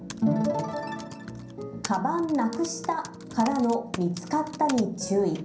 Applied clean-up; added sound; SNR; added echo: none; Typing; 16 dB; reverberation time 0.6 s.